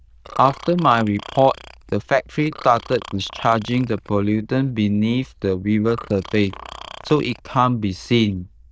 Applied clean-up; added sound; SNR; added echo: neural diffusion model UNIVERSE++.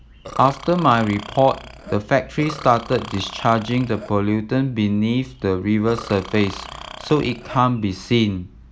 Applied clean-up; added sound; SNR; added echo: none; Burping, eructation; 16 dB; none.